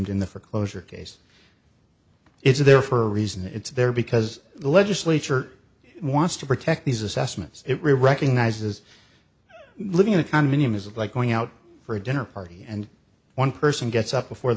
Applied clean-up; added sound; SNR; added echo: none; none; none; none.